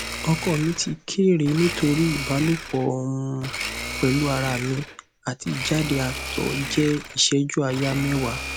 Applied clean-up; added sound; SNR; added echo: none; Domestic sounds, home sounds; 9 dB; none.